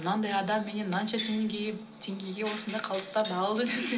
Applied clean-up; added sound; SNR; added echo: none; none; none; reverberation time 0.2 s.